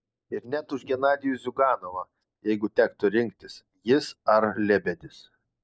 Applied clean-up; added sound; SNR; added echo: neural mask model DeepFilterNet 3.